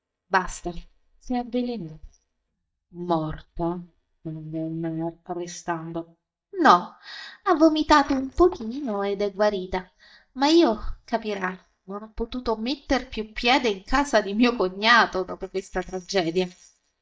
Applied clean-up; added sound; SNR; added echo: neural mask model DeepFilterNet 3.